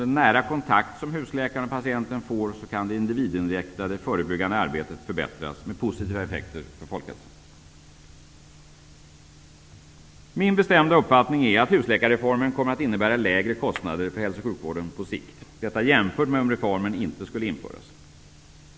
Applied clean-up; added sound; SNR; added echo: none; none; none; none.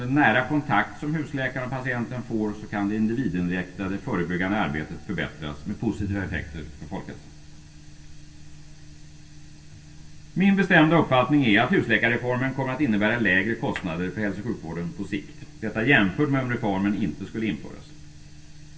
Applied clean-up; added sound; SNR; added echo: none; none; none; reverberation time 0.2 s.